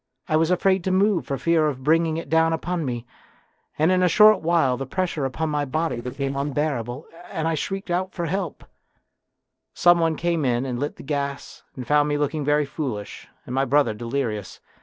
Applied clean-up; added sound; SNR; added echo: neural separator model SepFormer DNS4.